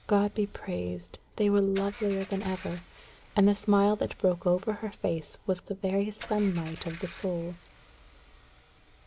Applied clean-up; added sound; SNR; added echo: none; Engine / Car; 20 dB; none.